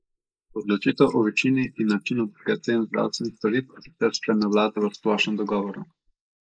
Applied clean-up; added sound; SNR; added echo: neural mask model Resemble Enhance denoiser.